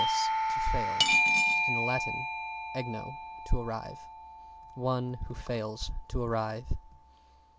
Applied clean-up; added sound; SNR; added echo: none; Cutlery, silverware / Dishes, pots, and pans + Doorbell; -3 dB; none.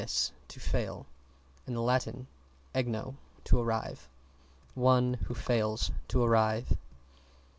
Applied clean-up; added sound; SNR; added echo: none; none; none; none.